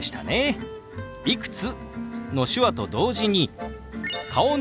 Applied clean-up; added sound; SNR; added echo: none; none; none; none.